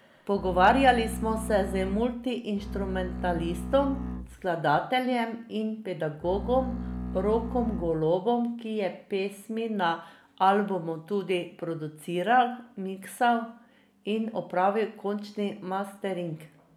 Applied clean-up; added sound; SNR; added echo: none; Bowed string instrument; 7 dB; none.